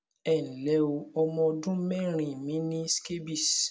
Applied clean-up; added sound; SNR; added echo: none; none; none; none.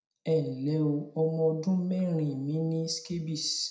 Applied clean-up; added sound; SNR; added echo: none; none; none; reverberation time 0.4 s.